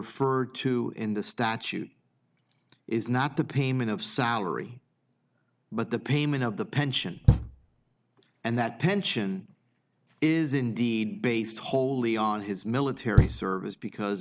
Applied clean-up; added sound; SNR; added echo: none; Knock; -3 dB; none.